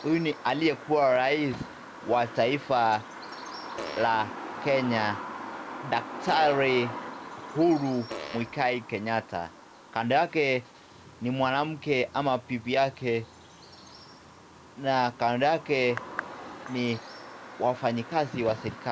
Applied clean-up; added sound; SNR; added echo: none; Bird vocalization, bird call, bird song + Fart; 13 dB; none.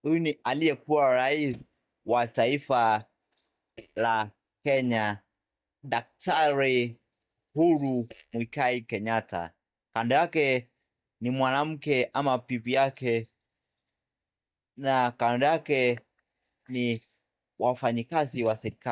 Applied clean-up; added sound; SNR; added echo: neural mask model DeepFilterNet 3.